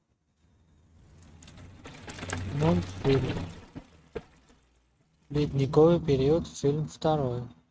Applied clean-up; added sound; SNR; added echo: neural mask model RNNoise.